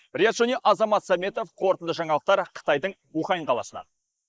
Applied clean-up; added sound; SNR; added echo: neural mask model Resemble Enhance denoiser.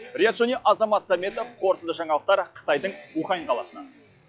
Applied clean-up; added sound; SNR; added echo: classical method log-MMSE.